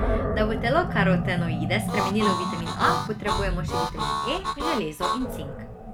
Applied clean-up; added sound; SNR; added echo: none; Animal + Harmonica; -2 dB; none.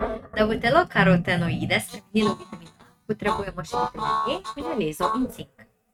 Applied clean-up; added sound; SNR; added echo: neural mask model RNNoise.